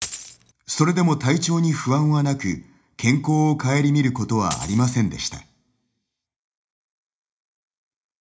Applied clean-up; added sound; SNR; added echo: none; Coin (dropping); 11 dB; reverberation time 0.4 s.